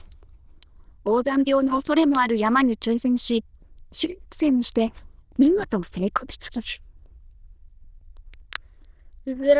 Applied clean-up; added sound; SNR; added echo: neural diffusion model UNIVERSE++.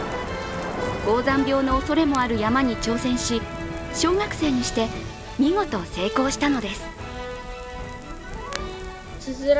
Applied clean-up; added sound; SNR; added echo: none; Crackle; 12 dB; none.